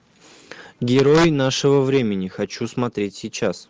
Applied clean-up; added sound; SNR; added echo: none; none; none; none.